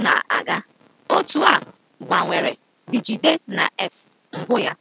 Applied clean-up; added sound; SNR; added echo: none; none; none; none.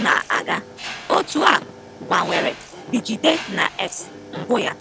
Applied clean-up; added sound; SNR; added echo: none; Mechanisms; 14 dB; none.